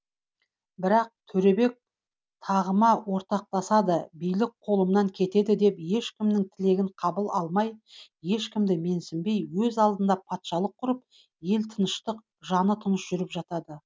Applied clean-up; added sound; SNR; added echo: none; none; none; none.